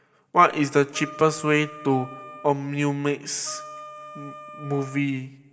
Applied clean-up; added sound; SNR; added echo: none; Wind instrument, woodwind instrument; 16 dB; reverberation time 1.2 s.